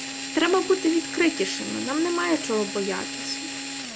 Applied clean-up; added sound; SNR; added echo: none; Drill; 7 dB; none.